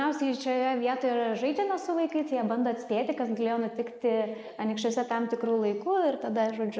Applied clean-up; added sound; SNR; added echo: neural mask model Resemble Enhance denoiser.